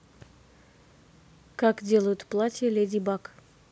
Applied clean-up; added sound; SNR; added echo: none; none; none; none.